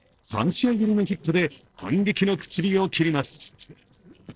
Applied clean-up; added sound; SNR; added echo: neural separator model SepFormer DNS4.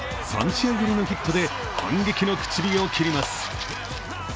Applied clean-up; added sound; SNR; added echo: none; Clapping + Rattle (instrument); 13 dB; none.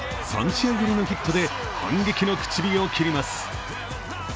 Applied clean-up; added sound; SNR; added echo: none; none; none; none.